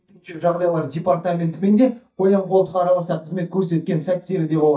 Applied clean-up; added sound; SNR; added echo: neural mask model DeepFilterNet 3.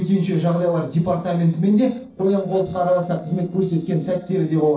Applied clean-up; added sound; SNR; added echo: neural separator model SepFormer DNS4.